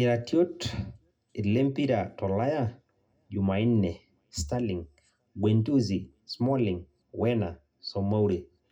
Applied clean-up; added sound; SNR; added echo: none; none; none; reverberation time 0.2 s.